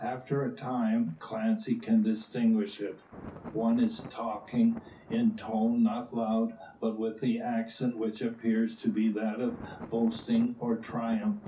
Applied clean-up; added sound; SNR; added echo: none; Thunder; 20 dB; reverberation time 0.3 s.